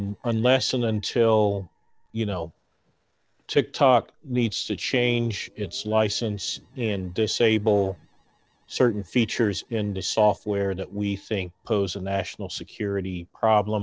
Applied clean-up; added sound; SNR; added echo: neural separator model SepFormer DNS4.